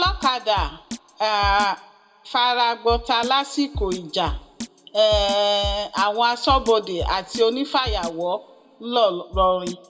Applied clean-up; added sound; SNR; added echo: none; Drum kit; 11 dB; reverberation time 1.6 s.